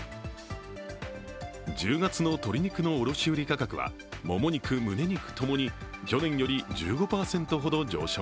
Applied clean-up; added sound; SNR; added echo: none; none; none; none.